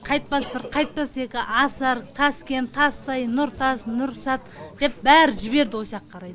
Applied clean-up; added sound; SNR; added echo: none; none; none; none.